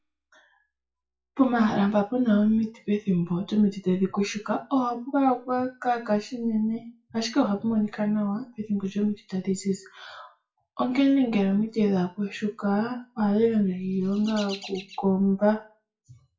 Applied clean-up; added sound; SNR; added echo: classical method WPE with log-MMSE.